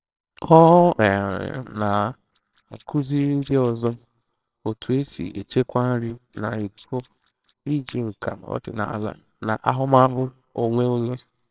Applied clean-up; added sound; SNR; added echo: neural separator model SepFormer WHAMR!.